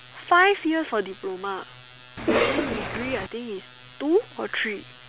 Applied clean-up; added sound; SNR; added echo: none; Cough; 0 dB; none.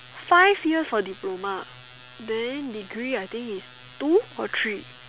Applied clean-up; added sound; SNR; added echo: none; none; none; none.